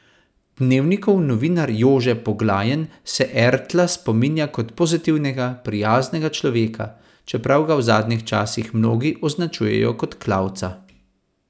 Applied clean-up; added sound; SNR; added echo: none; none; none; none.